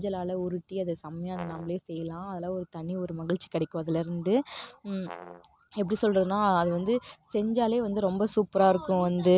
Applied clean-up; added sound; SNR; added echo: none; Brass instrument; 19 dB; none.